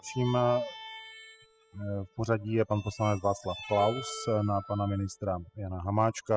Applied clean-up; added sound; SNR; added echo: classical method spectral subtraction.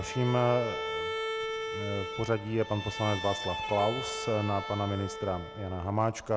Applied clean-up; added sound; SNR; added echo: none; Bowed string instrument; 6 dB; none.